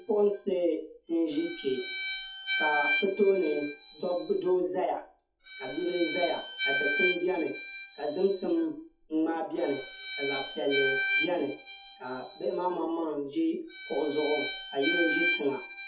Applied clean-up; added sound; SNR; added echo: classical method WPE with log-MMSE.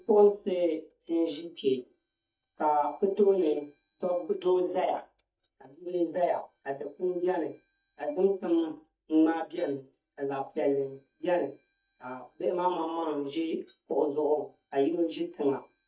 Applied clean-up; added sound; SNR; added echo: neural mask model DeepFilterNet 3.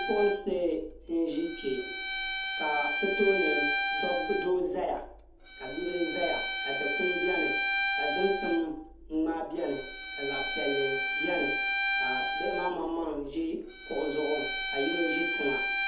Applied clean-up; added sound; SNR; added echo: none; Bowed string instrument; 0 dB; reverberation time 0.6 s.